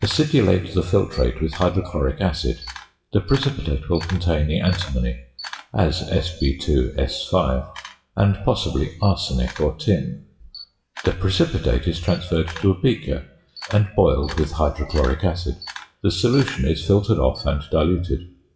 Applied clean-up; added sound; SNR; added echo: classical method WPE with log-MMSE.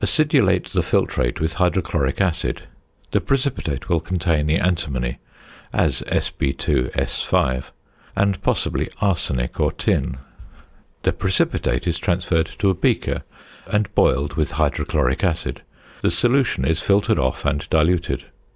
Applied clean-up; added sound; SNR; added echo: none; none; none; none.